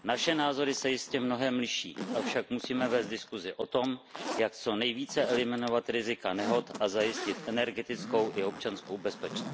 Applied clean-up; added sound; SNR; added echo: none; Zipper (clothing); 11 dB; none.